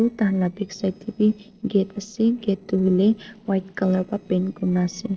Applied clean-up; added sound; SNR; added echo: neural separator model SepFormer DNS4.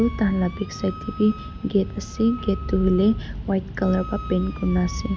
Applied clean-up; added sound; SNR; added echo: none; Wind instrument, woodwind instrument; 18 dB; none.